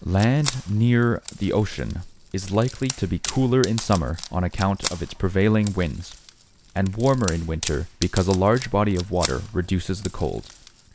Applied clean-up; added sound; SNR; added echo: none; Wood; 14 dB; none.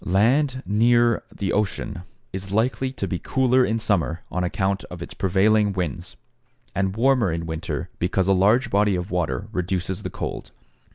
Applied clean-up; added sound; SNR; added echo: none; none; none; none.